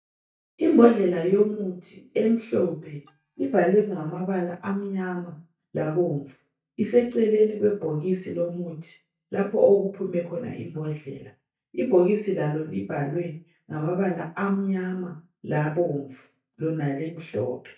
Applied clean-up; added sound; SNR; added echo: neural mask model DeepFilterNet 3.